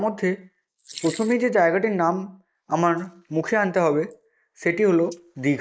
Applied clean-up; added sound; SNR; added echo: neural mask model Resemble Enhance denoiser.